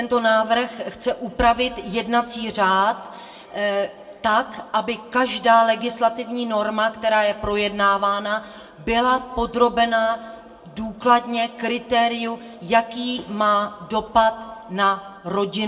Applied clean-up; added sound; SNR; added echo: none; none; none; reverberation time 1.0 s.